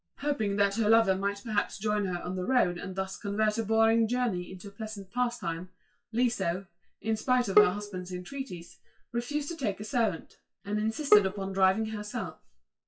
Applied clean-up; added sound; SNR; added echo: classical method WPE with log-MMSE.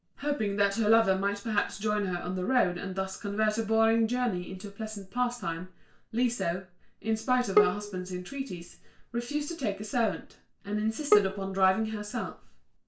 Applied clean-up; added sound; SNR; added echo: none; Bowed string instrument; 2 dB; reverberation time 0.3 s.